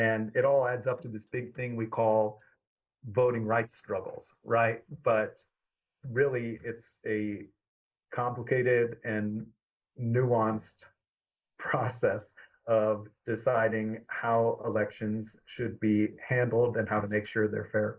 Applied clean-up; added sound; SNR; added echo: neural mask model Resemble Enhance denoiser.